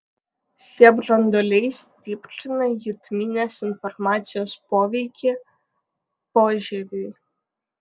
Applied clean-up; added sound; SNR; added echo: none; none; none; none.